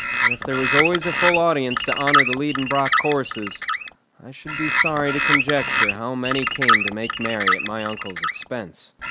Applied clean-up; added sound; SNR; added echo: none; Bird; -3 dB; none.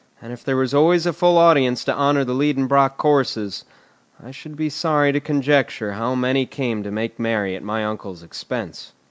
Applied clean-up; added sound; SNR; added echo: none; none; none; none.